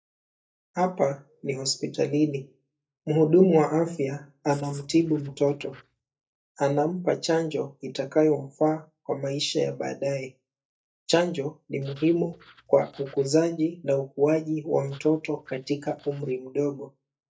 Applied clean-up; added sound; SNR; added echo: neural mask model DeepFilterNet 3.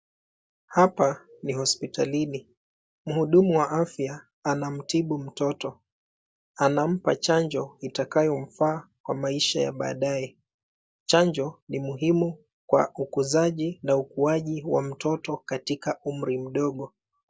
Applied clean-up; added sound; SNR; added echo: none; none; none; none.